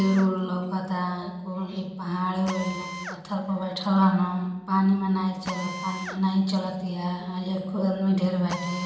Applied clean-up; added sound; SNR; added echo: none; Drill; 15 dB; reverberation time 0.9 s.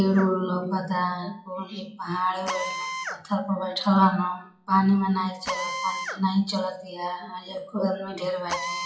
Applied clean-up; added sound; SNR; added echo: classical method WPE with log-MMSE.